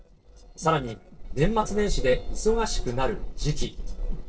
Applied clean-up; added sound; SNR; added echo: neural separator model SepFormer DNS4.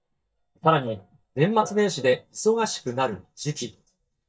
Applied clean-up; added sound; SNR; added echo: neural mask model DeepFilterNet 3.